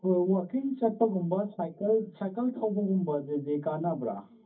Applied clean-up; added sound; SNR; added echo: none; none; none; reverberation time 0.3 s.